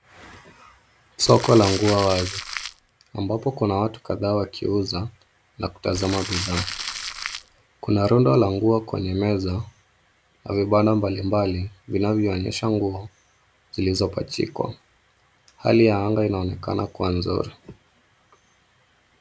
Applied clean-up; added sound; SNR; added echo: none; Crumpling, crinkling; 8 dB; none.